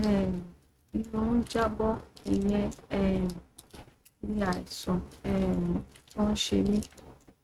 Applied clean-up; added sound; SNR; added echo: neural mask model RNNoise.